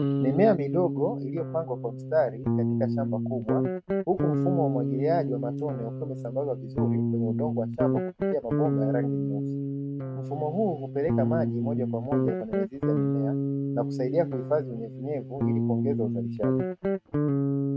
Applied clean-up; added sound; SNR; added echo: neural mask model RNNoise.